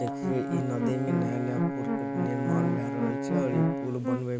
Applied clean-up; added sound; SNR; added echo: none; Brass instrument + Musical instrument; -3 dB; none.